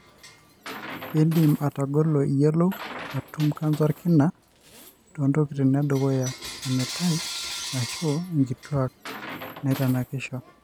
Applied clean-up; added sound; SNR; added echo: none; Coin (dropping) / Bell; 14 dB; none.